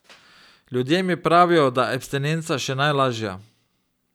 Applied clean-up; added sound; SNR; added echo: none; none; none; none.